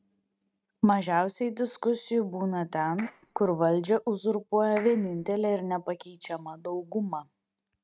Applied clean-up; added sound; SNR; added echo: neural mask model RNNoise.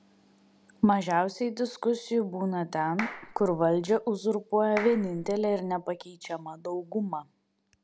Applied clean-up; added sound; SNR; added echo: none; Clapping; 13 dB; none.